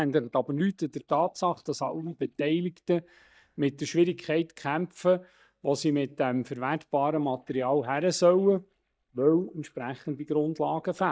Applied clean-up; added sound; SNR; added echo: neural mask model DeepFilterNet 3.